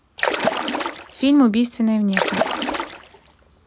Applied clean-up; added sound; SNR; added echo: none; Splash, splatter; 2 dB; none.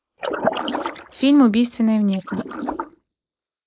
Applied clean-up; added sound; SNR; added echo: neural mask model Resemble Enhance denoiser.